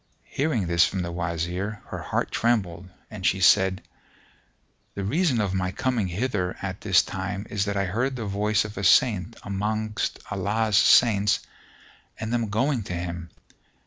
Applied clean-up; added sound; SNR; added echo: none; none; none; none.